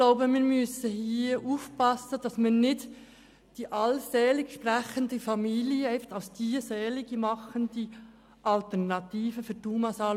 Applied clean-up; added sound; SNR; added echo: none; none; none; none.